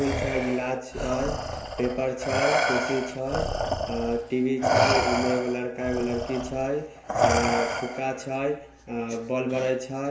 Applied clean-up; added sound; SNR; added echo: none; Respiratory sounds; 0 dB; reverberation time 0.7 s.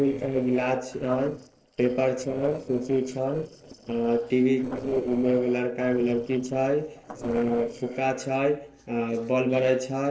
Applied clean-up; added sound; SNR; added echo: neural separator model SepFormer DNS4.